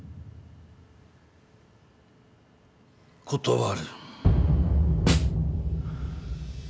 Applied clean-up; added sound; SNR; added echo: none; Snare drum; 3 dB; none.